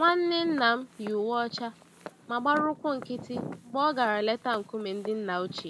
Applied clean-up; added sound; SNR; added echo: none; Walk, footsteps; 15 dB; none.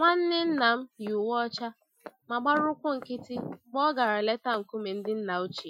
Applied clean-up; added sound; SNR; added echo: classical method Wiener filter.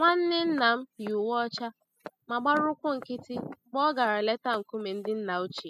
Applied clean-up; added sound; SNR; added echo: classical method spectral subtraction.